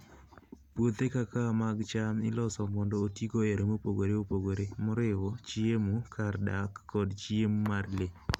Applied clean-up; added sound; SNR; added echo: none; none; none; none.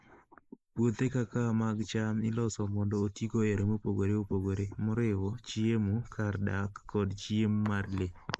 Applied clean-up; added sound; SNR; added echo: neural mask model Resemble Enhance denoiser.